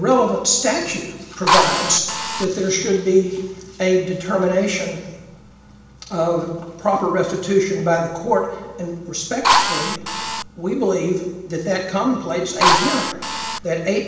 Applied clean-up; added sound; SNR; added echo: none; Drill; -2 dB; reverberation time 1.0 s.